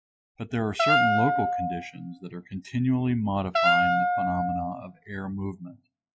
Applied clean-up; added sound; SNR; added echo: classical method log-MMSE.